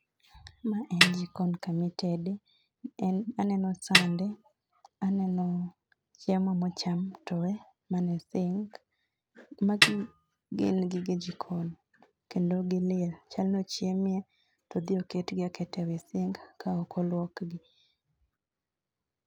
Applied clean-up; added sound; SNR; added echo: none; Snare drum; -3 dB; none.